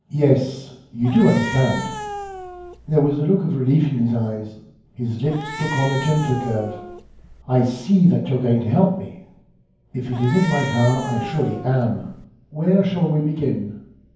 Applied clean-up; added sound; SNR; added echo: none; Cat; 11 dB; reverberation time 0.9 s.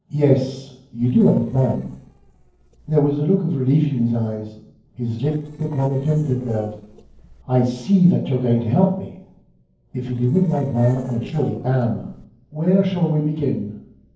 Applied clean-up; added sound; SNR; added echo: neural separator model SepFormer DNS4.